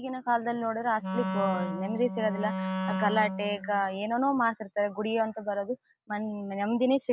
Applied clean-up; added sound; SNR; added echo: none; Wind instrument, woodwind instrument; 4 dB; none.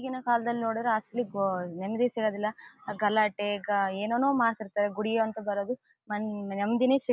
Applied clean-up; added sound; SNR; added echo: none; none; none; none.